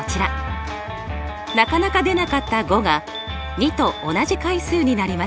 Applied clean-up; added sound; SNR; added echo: none; none; none; none.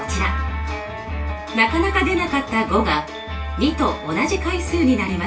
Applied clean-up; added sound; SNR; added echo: none; none; none; reverberation time 0.3 s.